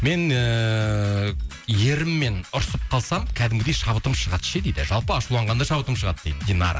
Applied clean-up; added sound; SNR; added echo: none; none; none; none.